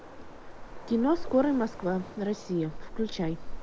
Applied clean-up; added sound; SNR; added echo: none; Waves, surf; 8 dB; none.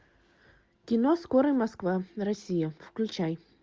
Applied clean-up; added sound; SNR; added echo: none; none; none; none.